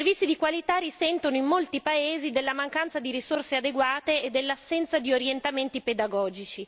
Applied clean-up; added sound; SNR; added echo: none; none; none; none.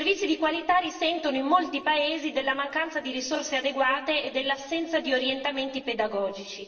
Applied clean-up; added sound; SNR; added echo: neural separator model SepFormer DNS4.